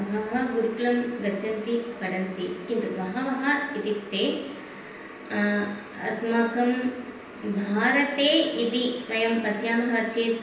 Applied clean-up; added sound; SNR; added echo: none; none; none; reverberation time 0.9 s.